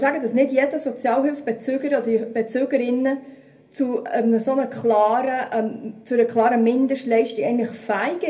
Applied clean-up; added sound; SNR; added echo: none; none; none; reverberation time 0.3 s.